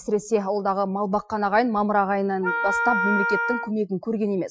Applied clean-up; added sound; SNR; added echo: classical method Wiener filter.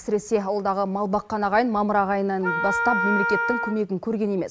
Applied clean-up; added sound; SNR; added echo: none; Wind instrument, woodwind instrument; 3 dB; none.